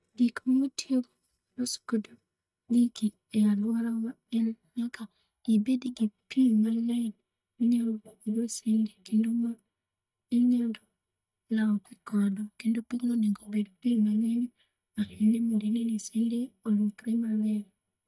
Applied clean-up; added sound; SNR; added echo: neural mask model DeepFilterNet 3.